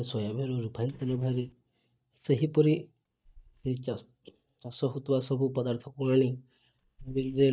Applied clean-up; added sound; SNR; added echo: neural mask model DeepFilterNet 3.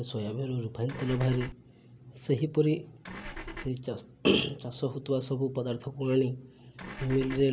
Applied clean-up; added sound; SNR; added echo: none; Engine / Car; 10 dB; none.